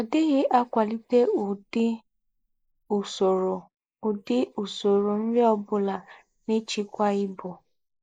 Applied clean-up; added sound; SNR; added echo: neural mask model Resemble Enhance denoiser.